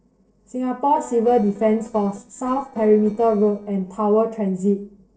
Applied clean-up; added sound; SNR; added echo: neural separator model SepFormer DNS4.